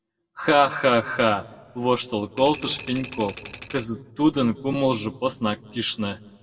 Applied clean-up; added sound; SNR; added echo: none; Typewriter; 16 dB; reverberation time 1.3 s.